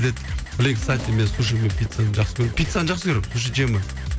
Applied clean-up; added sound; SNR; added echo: none; Camera + Race car, auto racing / Accelerating, revving, vroom; 17 dB; none.